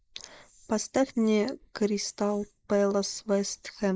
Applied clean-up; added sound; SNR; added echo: neural mask model Resemble Enhance denoiser.